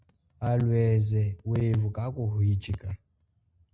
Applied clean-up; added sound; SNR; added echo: none; none; none; none.